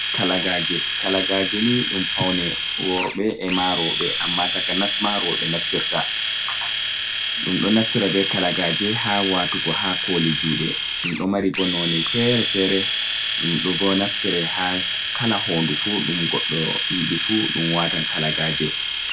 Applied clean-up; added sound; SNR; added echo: none; Domestic sounds, home sounds; -1 dB; reverberation time 0.2 s.